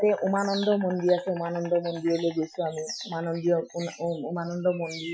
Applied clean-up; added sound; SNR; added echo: classical method Wiener filter.